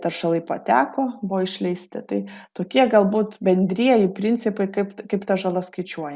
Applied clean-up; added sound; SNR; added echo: none; none; none; none.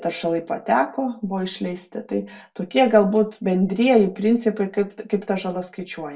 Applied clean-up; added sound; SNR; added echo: none; none; none; reverberation time 0.1 s.